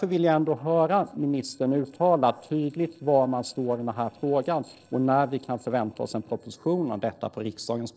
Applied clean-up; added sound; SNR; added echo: neural separator model SepFormer DNS4.